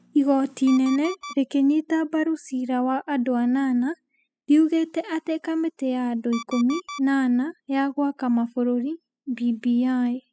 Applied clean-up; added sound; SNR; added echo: classical method spectral subtraction.